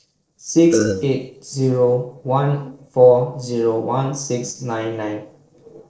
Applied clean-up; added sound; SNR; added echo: neural separator model SepFormer DNS4.